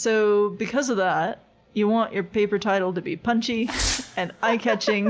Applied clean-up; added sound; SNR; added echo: none; Fireworks; 9 dB; none.